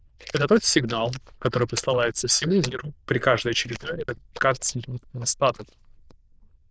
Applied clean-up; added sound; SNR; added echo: neural diffusion model UNIVERSE++.